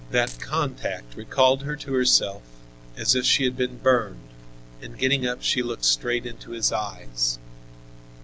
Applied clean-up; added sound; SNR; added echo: none; Coin (dropping); 15 dB; none.